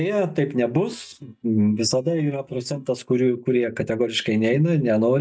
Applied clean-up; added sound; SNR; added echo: neural mask model DeepFilterNet 3.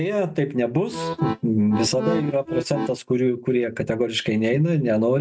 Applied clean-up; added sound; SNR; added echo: neural mask model RNNoise.